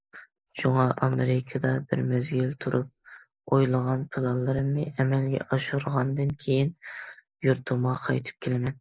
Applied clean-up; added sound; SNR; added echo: neural mask model Resemble Enhance denoiser.